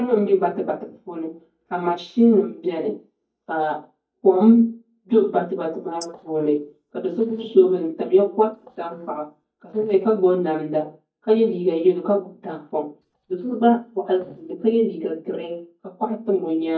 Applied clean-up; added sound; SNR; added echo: neural mask model DeepFilterNet 3.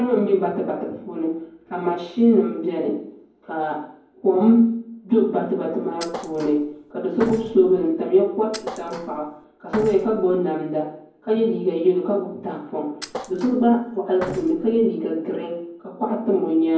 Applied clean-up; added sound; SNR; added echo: none; Thump, thud; 14 dB; reverberation time 0.9 s.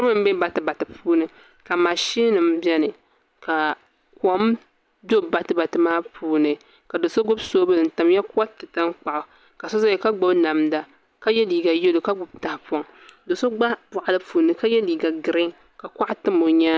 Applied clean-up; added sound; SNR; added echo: none; none; none; none.